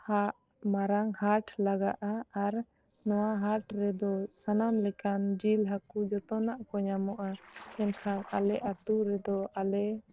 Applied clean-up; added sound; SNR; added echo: neural separator model SepFormer DNS4.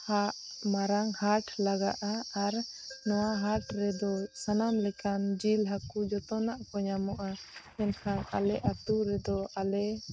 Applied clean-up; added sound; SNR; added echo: neural mask model RNNoise.